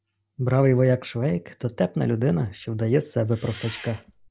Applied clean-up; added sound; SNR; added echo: none; Engine; 19 dB; none.